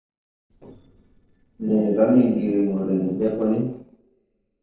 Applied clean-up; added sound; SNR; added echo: neural separator model SepFormer DNS4.